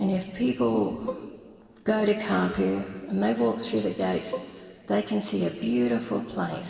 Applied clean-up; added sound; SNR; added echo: none; Bowed string instrument; 12 dB; reverberation time 2.5 s.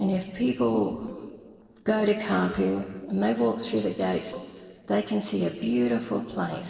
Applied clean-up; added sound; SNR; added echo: neural separator model SepFormer DNS4.